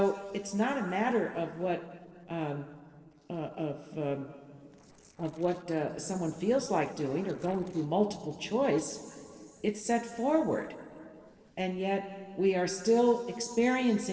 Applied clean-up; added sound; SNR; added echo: neural separator model SepFormer DNS4.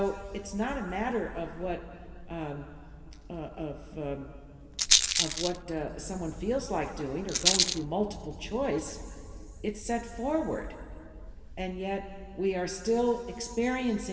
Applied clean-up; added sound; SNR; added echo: none; Rattle; 2 dB; reverberation time 2.4 s.